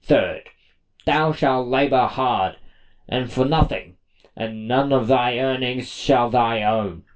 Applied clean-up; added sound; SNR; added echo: none; none; none; reverberation time 0.2 s.